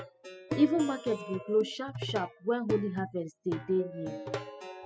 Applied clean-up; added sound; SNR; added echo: classical method spectral subtraction.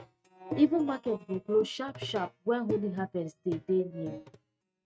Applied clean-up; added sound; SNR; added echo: neural mask model RNNoise.